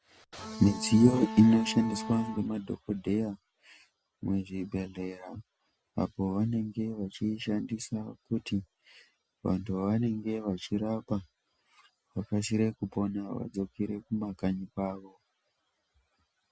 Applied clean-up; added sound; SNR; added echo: none; Bowed string instrument; 8 dB; none.